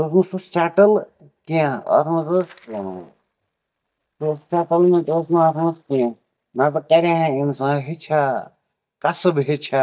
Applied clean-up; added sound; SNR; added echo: neural mask model DeepFilterNet 3.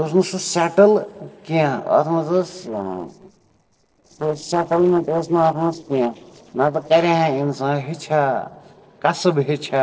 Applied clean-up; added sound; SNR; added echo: neural separator model SepFormer DNS4.